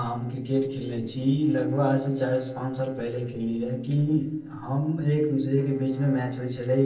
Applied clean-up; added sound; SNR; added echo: neural separator model SepFormer DNS4.